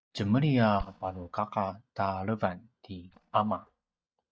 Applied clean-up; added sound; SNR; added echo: neural mask model DeepFilterNet 3.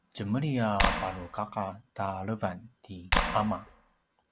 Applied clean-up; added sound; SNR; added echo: none; Clapping; -3 dB; none.